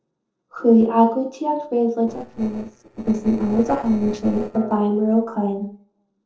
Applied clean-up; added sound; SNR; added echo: neural separator model SepFormer DNS4.